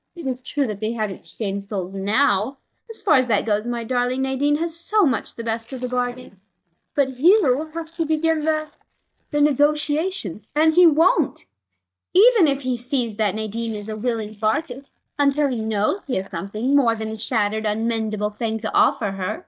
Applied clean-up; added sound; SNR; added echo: neural mask model DeepFilterNet 3.